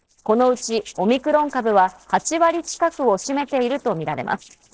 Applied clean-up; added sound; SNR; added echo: neural separator model SepFormer DNS4.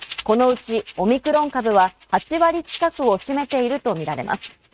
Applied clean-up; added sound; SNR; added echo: neural mask model RNNoise.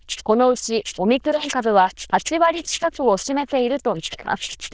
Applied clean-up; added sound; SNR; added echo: neural diffusion model UNIVERSE++.